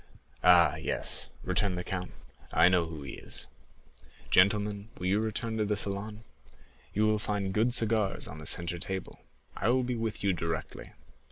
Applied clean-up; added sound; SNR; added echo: none; none; none; none.